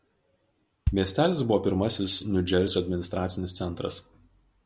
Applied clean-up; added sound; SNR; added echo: none; Bass drum; 9 dB; none.